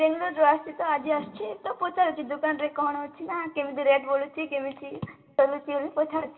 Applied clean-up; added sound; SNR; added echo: none; none; none; reverberation time 1.9 s.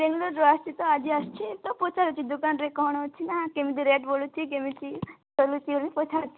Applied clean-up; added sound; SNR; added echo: none; none; none; none.